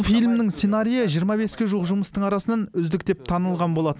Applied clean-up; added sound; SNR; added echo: none; none; none; none.